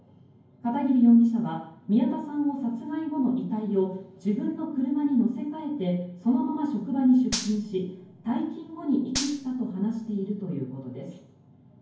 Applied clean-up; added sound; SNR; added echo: none; Gunshot, gunfire; 10 dB; reverberation time 0.9 s.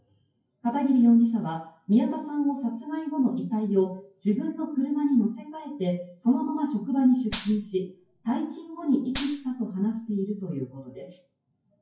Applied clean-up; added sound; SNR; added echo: classical method WPE with log-MMSE.